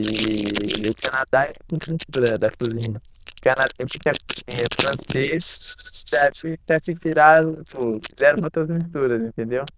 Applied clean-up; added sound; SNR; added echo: neural diffusion model UNIVERSE++.